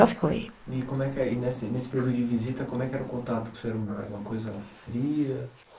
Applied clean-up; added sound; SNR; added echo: neural mask model Resemble Enhance denoiser.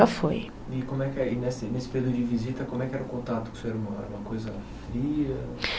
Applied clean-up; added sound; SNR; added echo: none; none; none; none.